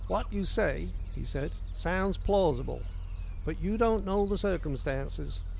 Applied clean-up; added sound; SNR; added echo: none; Gull, seagull; 4 dB; none.